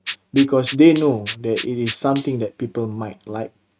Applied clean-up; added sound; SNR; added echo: neural mask model RNNoise.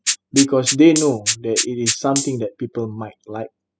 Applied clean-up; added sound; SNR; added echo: classical method spectral subtraction.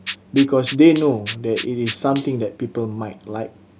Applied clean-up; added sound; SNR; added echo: none; Rattle (instrument); 5 dB; none.